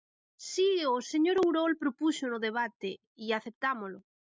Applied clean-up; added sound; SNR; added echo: none; none; none; none.